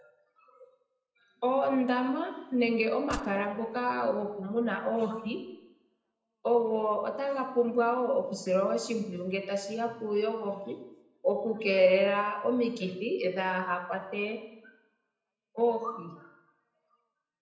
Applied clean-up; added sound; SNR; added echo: none; Gunshot, gunfire; 18 dB; reverberation time 0.8 s.